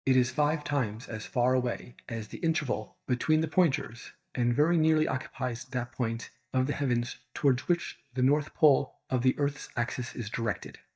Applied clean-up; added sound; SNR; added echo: neural mask model DeepFilterNet 3.